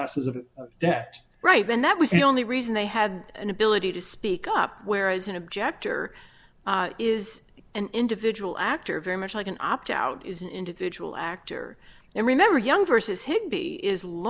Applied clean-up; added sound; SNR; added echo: none; none; none; none.